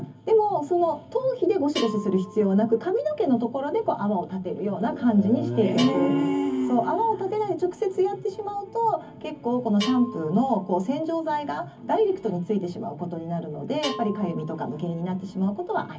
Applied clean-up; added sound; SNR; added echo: none; Bell; 17 dB; reverberation time 0.3 s.